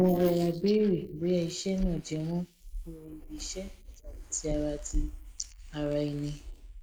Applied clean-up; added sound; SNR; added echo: neural mask model Resemble Enhance denoiser.